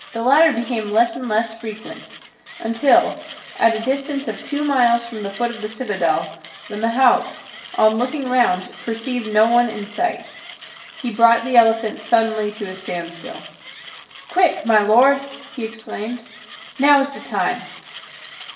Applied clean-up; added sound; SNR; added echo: none; Mechanisms; 19 dB; reverberation time 0.8 s.